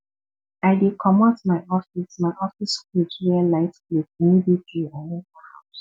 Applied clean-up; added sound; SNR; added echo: none; none; none; none.